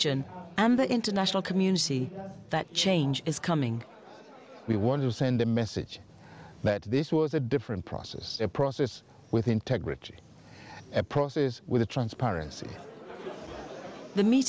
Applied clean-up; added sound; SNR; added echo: none; none; none; none.